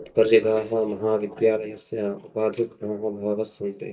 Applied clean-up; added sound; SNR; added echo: neural mask model DeepFilterNet 3.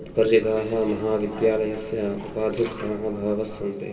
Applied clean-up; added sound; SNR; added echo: none; Liquid; 18 dB; reverberation time 2.9 s.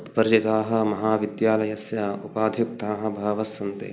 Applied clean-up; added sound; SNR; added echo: none; none; none; none.